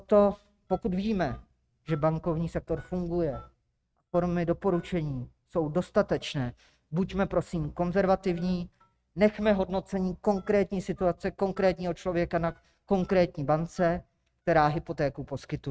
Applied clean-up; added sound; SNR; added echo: neural mask model RNNoise.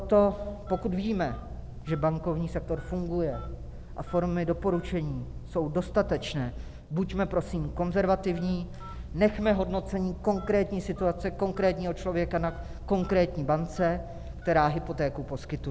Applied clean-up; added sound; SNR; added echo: none; Telephone; 10 dB; none.